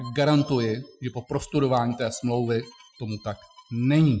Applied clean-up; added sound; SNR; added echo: classical method Wiener filter.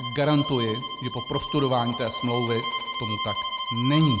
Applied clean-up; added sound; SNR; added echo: none; Bowed string instrument; 5 dB; none.